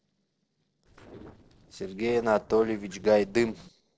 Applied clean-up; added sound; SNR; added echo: neural separator model SepFormer DNS4.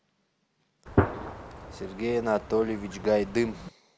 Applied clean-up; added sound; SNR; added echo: none; Gunshot, gunfire; 2 dB; none.